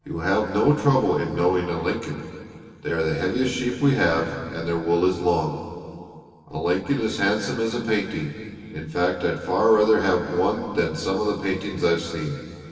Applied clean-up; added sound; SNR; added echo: none; none; none; reverberation time 2.5 s.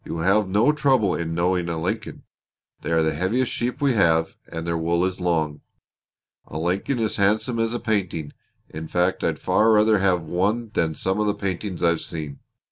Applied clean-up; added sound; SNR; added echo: none; none; none; none.